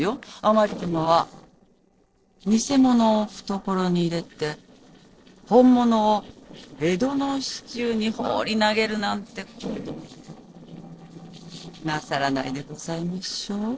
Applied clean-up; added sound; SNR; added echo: neural separator model SepFormer DNS4.